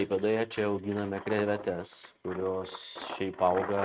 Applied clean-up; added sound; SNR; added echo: neural mask model RNNoise.